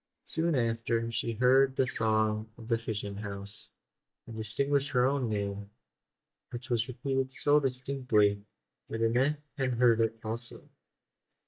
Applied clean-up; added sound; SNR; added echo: neural mask model DeepFilterNet 3.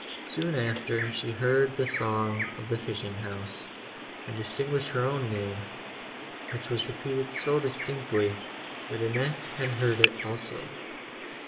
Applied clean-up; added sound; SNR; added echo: none; Bird vocalization, bird call, bird song; 6 dB; reverberation time 1.8 s.